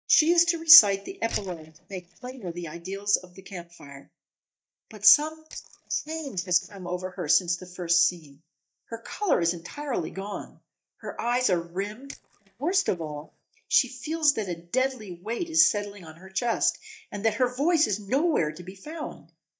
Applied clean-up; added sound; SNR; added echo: neural mask model DeepFilterNet 3.